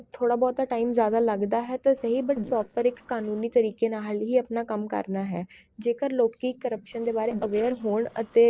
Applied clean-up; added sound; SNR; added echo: neural separator model SepFormer DNS4.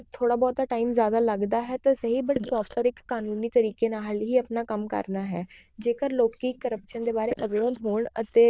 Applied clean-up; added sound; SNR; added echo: neural diffusion model UNIVERSE++.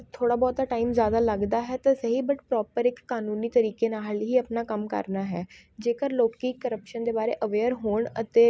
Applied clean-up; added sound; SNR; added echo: none; none; none; none.